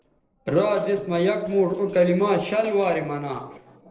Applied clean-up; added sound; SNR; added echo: neural separator model SepFormer DNS4.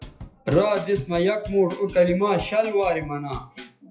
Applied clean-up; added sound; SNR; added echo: classical method WPE with log-MMSE.